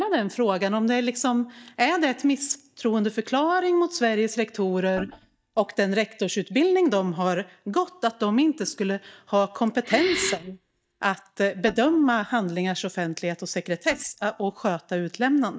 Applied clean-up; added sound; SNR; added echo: neural mask model DeepFilterNet 3.